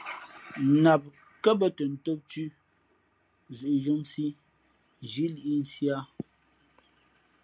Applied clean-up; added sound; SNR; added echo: none; none; none; none.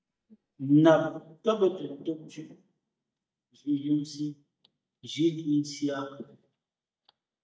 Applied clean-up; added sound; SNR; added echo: neural mask model DeepFilterNet 3.